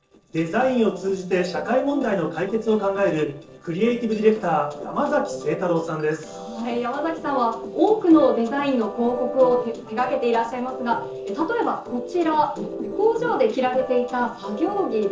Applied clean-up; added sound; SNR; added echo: neural separator model SepFormer DNS4.